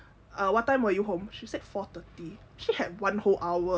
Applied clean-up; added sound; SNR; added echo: none; none; none; none.